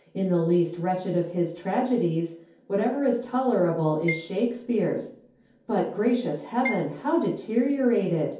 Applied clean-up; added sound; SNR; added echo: none; Marimba, xylophone; 14 dB; reverberation time 0.6 s.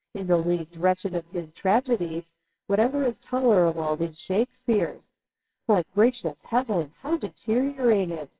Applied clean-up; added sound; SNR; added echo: neural separator model SepFormer WHAMR!.